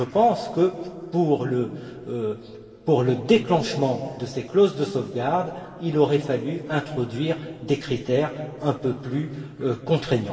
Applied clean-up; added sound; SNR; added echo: none; none; none; reverberation time 2.2 s.